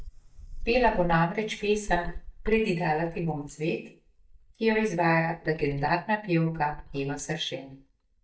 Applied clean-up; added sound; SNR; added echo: neural mask model DeepFilterNet 3.